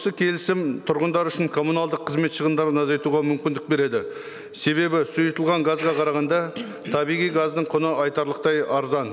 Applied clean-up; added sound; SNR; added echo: none; none; none; none.